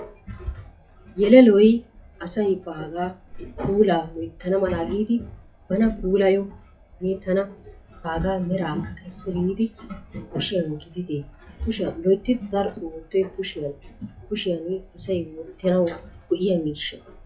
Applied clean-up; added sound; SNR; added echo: classical method WPE with log-MMSE.